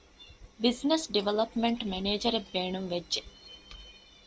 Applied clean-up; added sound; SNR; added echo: none; none; none; none.